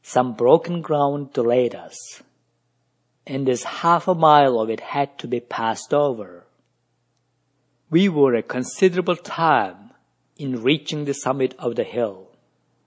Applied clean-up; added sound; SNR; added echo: none; none; none; none.